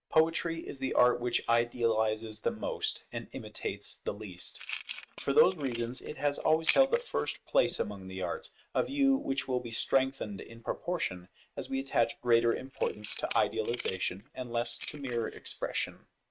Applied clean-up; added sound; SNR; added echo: neural mask model RNNoise.